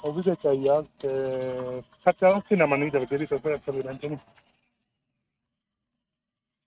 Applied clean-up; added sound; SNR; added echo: neural mask model RNNoise.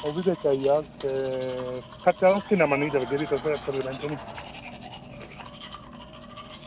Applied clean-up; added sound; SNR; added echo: none; Domestic sounds, home sounds + Crowd; 14 dB; none.